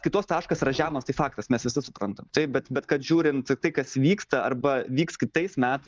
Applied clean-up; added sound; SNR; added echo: neural mask model DeepFilterNet 3.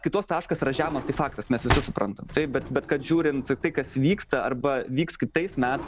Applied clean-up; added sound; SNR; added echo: none; Drawer open or close; 10 dB; none.